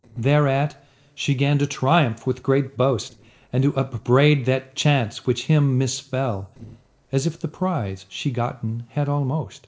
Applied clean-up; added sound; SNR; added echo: neural separator model SepFormer DNS4.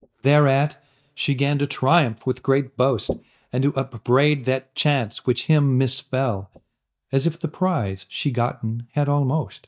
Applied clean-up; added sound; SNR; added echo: neural mask model DeepFilterNet 3.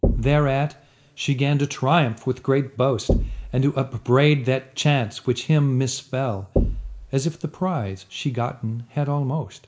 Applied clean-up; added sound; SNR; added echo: none; Knock; 7 dB; reverberation time 0.5 s.